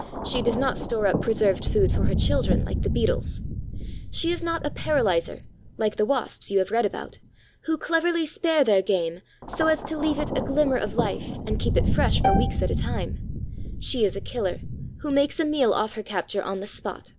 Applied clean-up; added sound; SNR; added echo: none; Thunder + Bowed string instrument; 2 dB; none.